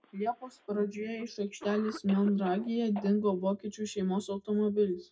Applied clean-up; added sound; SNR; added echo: none; Cough; 20 dB; reverberation time 0.2 s.